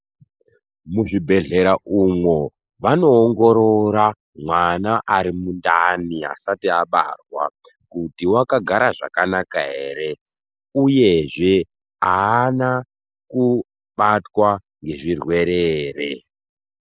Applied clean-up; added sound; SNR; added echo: neural mask model Resemble Enhance denoiser.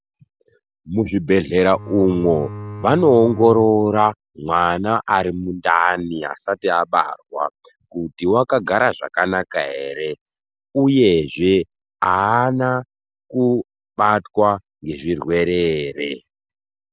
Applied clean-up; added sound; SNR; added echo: none; Bowed string instrument; 14 dB; none.